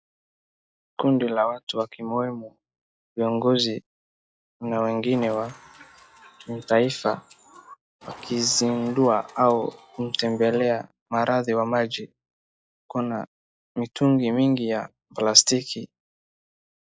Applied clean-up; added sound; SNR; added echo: classical method log-MMSE.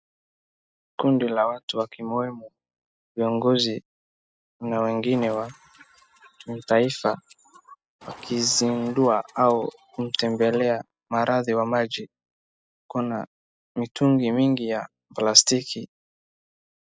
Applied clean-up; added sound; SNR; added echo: classical method spectral subtraction.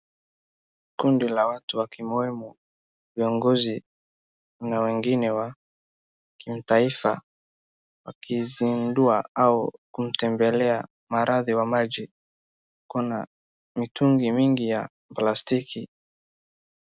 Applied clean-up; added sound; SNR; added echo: none; none; none; none.